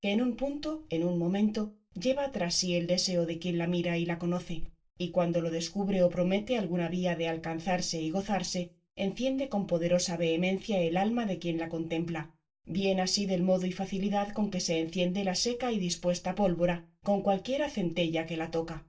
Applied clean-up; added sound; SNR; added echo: none; none; none; reverberation time 0.2 s.